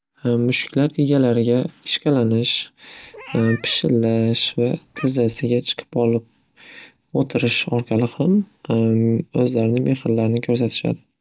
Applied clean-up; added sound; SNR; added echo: none; Meow; 19 dB; none.